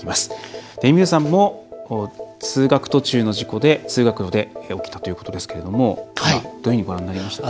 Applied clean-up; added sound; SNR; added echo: none; none; none; none.